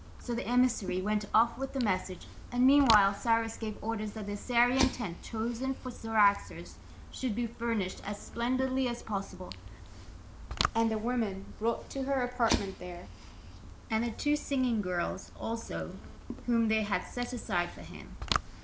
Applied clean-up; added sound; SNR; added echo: none; Fire; 9 dB; none.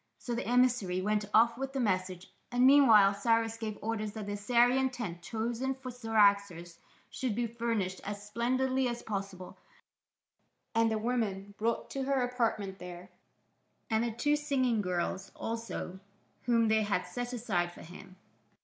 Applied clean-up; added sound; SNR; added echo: none; none; none; none.